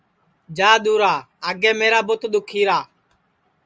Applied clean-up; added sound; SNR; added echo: none; none; none; none.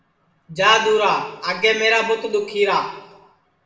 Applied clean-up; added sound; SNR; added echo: none; none; none; reverberation time 0.8 s.